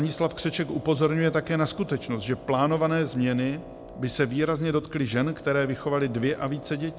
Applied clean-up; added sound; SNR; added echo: none; Wind instrument, woodwind instrument; 18 dB; none.